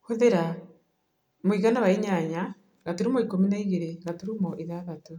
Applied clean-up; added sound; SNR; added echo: none; none; none; none.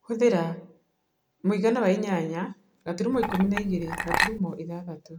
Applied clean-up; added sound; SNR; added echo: none; Chink, clink; 2 dB; none.